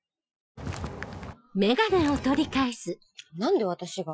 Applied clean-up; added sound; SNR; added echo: classical method Wiener filter.